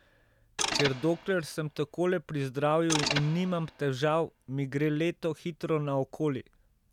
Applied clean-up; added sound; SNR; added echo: none; Mechanisms; 6 dB; none.